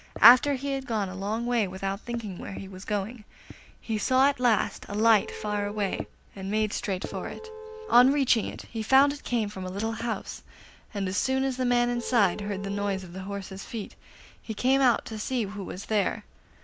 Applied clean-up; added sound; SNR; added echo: none; Vehicle horn, car horn, honking; 14 dB; none.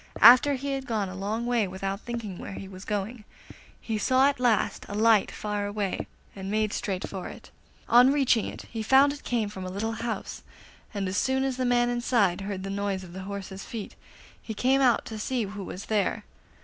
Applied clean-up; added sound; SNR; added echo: none; none; none; none.